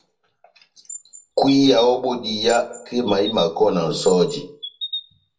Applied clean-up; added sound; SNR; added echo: none; Chirp, tweet; 14 dB; reverberation time 0.2 s.